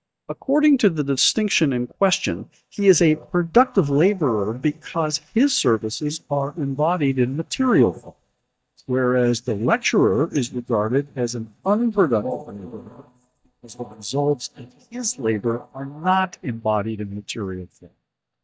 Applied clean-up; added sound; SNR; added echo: neural mask model DeepFilterNet 3.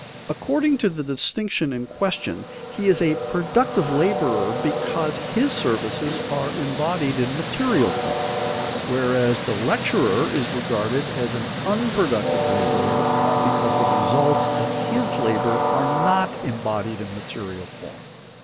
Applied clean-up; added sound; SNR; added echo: none; Train; 1 dB; none.